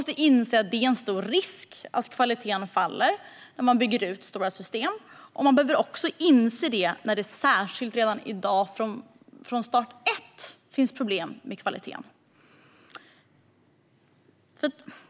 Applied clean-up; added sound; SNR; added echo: none; none; none; none.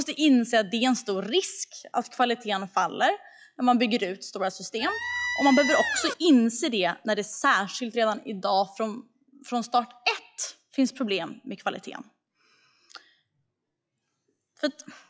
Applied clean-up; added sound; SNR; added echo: classical method log-MMSE.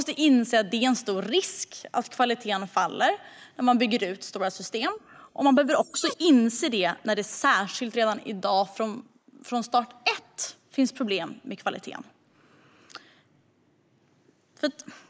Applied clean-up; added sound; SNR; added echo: neural mask model Resemble Enhance denoiser.